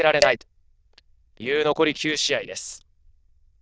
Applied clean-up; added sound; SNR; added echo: neural diffusion model UNIVERSE++.